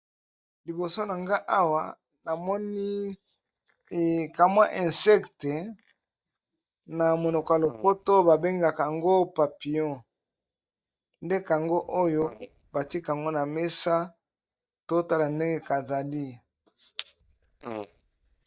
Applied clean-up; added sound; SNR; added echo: neural mask model DeepFilterNet 3.